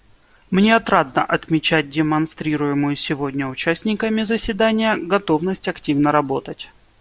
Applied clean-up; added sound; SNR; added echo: none; none; none; none.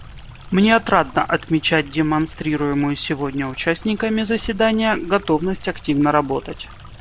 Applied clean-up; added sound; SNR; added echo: none; Stream; 17 dB; none.